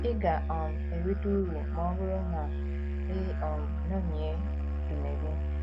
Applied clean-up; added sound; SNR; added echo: none; Musical instrument; -4 dB; none.